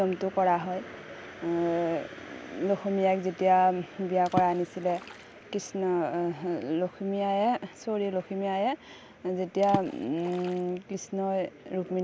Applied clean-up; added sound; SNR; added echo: none; Water / Splash, splatter; 11 dB; none.